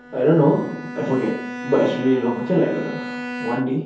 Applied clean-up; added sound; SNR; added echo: none; Bowed string instrument; 10 dB; reverberation time 0.6 s.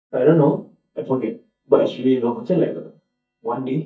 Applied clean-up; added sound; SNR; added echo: neural mask model DeepFilterNet 3.